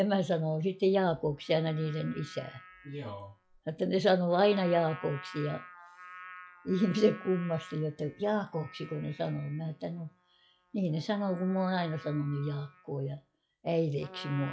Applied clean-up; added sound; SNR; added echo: classical method log-MMSE.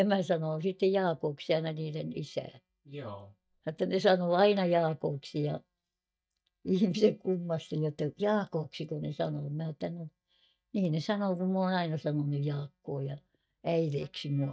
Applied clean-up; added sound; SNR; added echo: neural mask model DeepFilterNet 3.